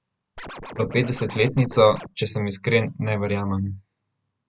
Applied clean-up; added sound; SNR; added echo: none; Scratching (performance technique); 14 dB; none.